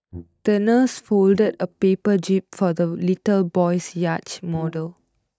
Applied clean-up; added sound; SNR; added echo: neural mask model DeepFilterNet 3.